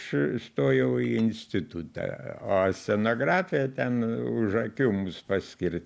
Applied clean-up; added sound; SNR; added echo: none; none; none; none.